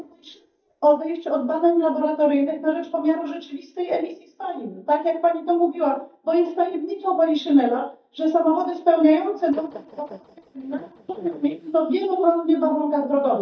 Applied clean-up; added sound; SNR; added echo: neural mask model DeepFilterNet 3.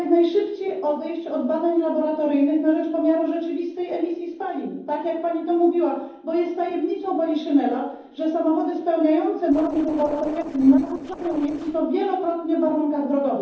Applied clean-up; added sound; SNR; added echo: neural separator model SepFormer DNS4.